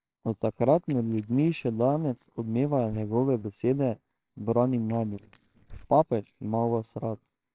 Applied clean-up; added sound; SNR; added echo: neural separator model SepFormer WHAMR!.